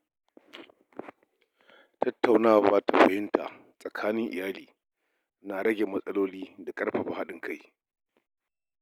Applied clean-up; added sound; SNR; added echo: none; none; none; none.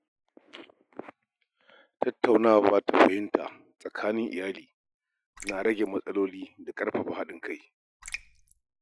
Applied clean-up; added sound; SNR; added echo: classical method Wiener filter.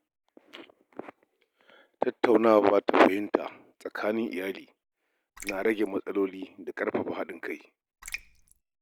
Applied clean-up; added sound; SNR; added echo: none; Raindrop; 14 dB; none.